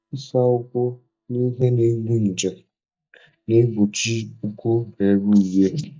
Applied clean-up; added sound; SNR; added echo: neural mask model DeepFilterNet 3.